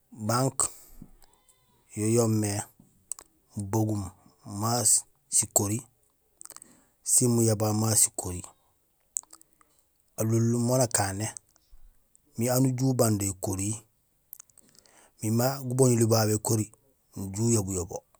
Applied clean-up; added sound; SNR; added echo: none; none; none; none.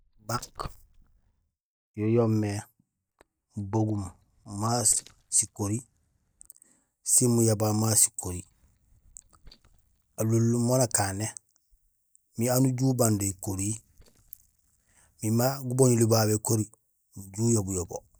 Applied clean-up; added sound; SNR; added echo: neural mask model DeepFilterNet 3.